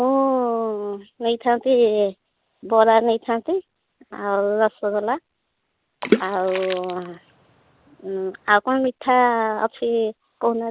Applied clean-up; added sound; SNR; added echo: none; Water / Splash, splatter; 7 dB; none.